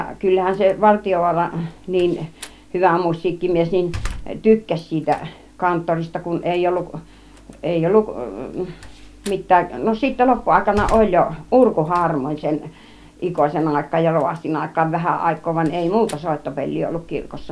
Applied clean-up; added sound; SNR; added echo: none; Slam; 18 dB; none.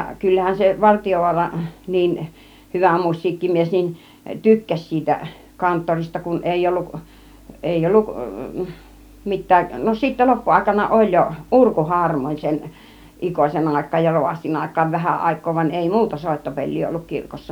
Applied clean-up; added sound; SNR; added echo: none; none; none; none.